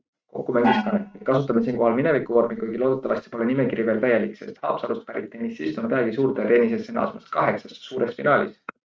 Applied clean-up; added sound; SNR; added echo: neural mask model RNNoise.